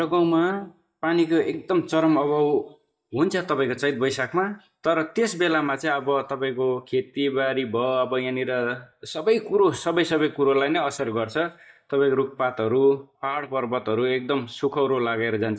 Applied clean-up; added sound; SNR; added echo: neural mask model DeepFilterNet 3.